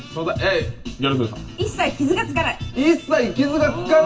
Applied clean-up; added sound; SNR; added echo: none; none; none; reverberation time 0.2 s.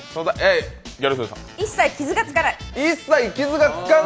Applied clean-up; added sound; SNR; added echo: none; none; none; none.